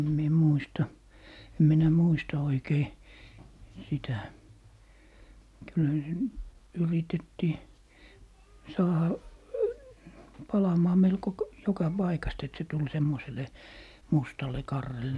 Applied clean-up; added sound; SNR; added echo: none; none; none; none.